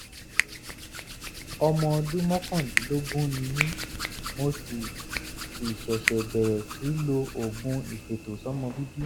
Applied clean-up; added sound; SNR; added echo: none; Finger snapping + Hands; 5 dB; none.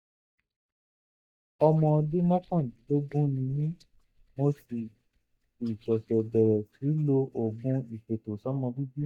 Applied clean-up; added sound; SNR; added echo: neural mask model DeepFilterNet 3.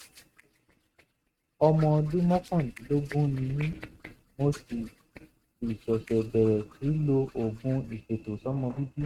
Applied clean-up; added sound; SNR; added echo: neural mask model RNNoise.